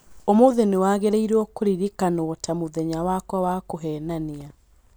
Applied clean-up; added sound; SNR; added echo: none; none; none; none.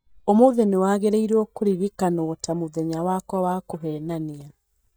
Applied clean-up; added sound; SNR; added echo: neural mask model DeepFilterNet 3.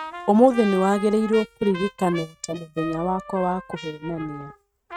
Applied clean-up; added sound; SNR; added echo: neural mask model RNNoise.